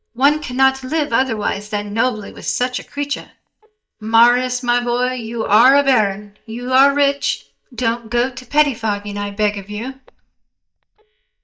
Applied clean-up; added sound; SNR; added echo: neural mask model DeepFilterNet 3.